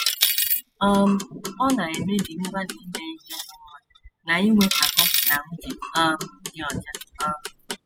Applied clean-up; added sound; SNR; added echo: classical method spectral subtraction.